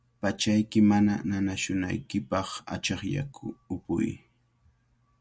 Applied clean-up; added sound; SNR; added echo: none; none; none; none.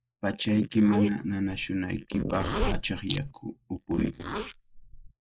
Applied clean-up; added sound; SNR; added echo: neural mask model Resemble Enhance denoiser.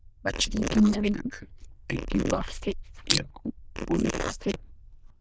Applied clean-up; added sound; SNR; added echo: neural diffusion model UNIVERSE++.